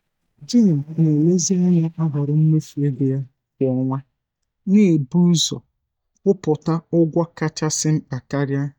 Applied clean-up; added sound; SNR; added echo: neural mask model DeepFilterNet 3.